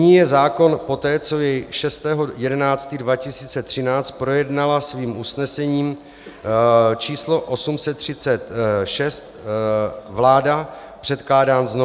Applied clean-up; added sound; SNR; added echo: none; none; none; none.